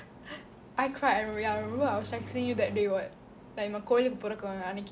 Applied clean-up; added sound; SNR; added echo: none; Engine starting; 14 dB; none.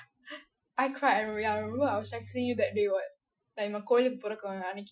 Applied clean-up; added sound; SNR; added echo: classical method Wiener filter.